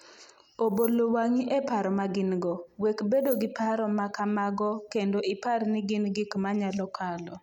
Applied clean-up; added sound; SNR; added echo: none; Keys jangling; 14 dB; none.